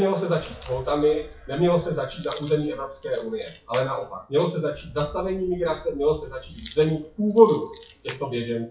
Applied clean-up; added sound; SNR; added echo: classical method WPE with log-MMSE.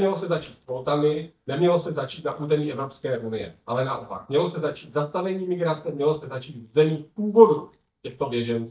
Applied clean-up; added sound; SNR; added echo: neural mask model DeepFilterNet 3.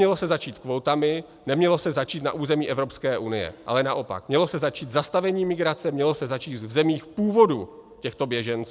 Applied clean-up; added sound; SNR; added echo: none; none; none; none.